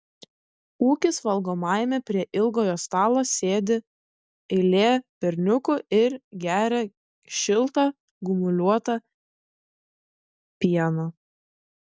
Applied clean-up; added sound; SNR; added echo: none; none; none; none.